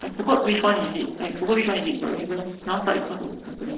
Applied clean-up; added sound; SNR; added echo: neural separator model SepFormer DNS4.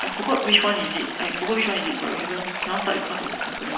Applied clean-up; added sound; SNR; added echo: none; Stream; 6 dB; reverberation time 1.0 s.